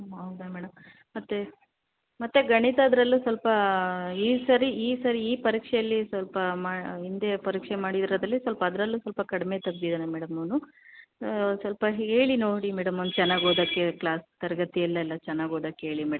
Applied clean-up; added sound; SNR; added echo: none; none; none; none.